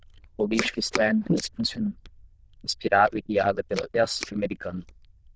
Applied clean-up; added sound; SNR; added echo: neural diffusion model UNIVERSE++.